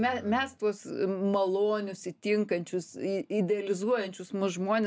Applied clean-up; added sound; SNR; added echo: none; none; none; none.